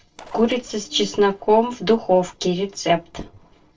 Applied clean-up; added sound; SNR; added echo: neural separator model SepFormer DNS4.